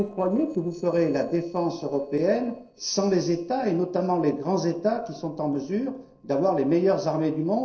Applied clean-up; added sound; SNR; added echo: neural separator model SepFormer DNS4.